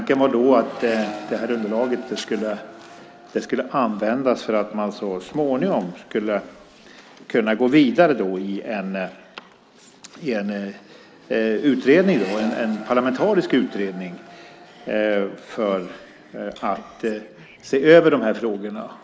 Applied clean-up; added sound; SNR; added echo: none; Accelerating, revving, vroom; 20 dB; none.